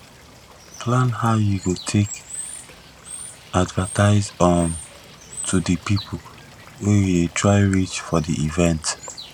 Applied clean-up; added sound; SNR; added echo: none; Water / Bird; 17 dB; none.